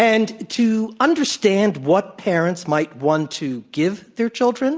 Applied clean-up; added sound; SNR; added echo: none; none; none; none.